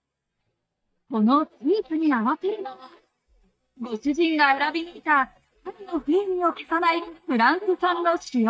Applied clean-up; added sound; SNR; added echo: neural mask model DeepFilterNet 3.